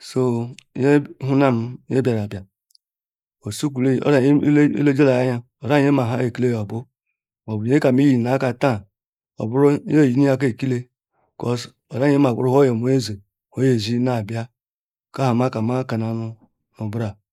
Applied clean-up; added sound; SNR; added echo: neural mask model Resemble Enhance denoiser.